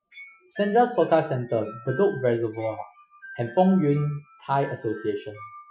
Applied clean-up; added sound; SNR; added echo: classical method Wiener filter.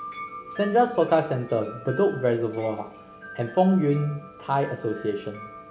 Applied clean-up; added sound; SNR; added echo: none; Wind chime; 16 dB; none.